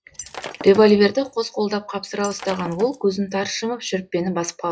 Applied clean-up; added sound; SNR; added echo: classical method log-MMSE.